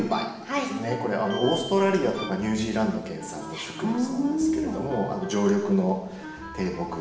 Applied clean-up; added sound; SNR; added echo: none; Bowed string instrument; 16 dB; reverberation time 0.9 s.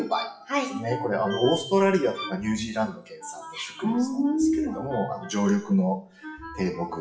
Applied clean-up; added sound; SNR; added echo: classical method WPE with log-MMSE.